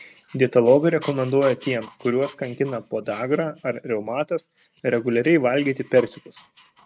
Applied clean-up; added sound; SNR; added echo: neural mask model RNNoise.